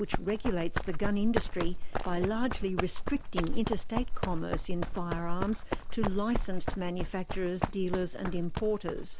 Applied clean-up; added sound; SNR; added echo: none; Run; -3 dB; none.